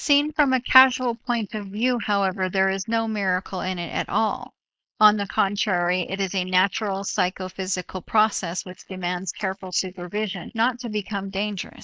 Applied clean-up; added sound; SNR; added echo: neural mask model Resemble Enhance denoiser.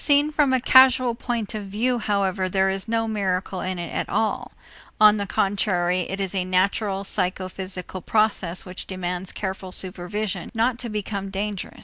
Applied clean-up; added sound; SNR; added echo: none; none; none; none.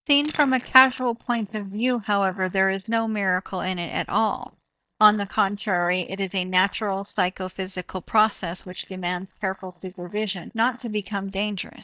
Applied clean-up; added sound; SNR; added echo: neural mask model DeepFilterNet 3.